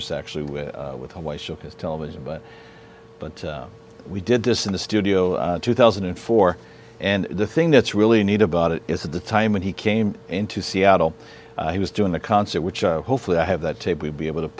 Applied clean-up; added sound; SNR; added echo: none; none; none; none.